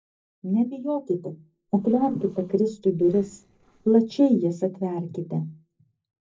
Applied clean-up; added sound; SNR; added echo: neural separator model SepFormer DNS4.